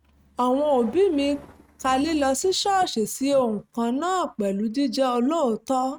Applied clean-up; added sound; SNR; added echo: neural mask model RNNoise.